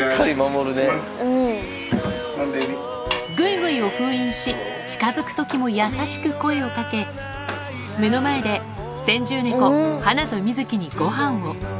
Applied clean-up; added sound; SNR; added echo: none; none; none; none.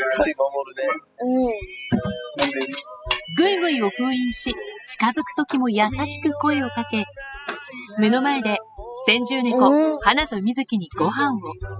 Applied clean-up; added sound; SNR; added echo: classical method spectral subtraction.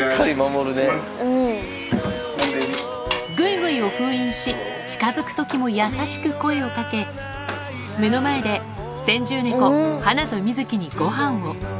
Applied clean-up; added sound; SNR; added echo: none; Shatter; 12 dB; none.